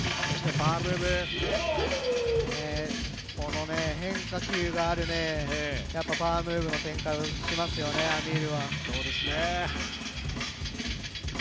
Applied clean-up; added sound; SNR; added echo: none; Motorcycle; 18 dB; none.